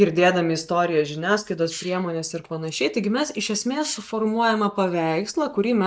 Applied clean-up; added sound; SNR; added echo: neural mask model DeepFilterNet 3.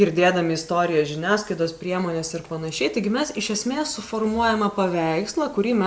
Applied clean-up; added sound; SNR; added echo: none; none; none; none.